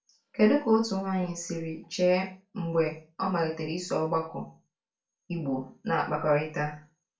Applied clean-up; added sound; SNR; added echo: none; none; none; reverberation time 0.3 s.